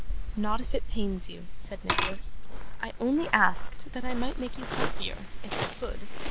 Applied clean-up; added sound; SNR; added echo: none; Glass / Liquid + Waves, surf; 6 dB; none.